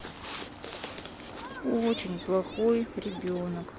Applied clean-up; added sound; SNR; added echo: none; none; none; none.